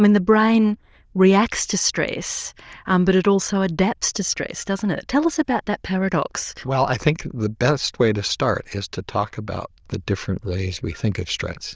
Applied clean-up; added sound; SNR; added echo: neural diffusion model UNIVERSE++.